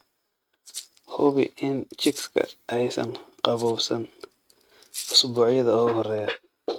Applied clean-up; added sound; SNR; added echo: neural mask model RNNoise.